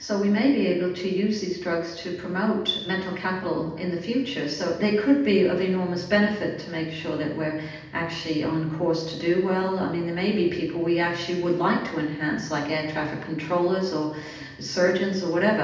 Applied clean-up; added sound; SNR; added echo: none; none; none; reverberation time 0.8 s.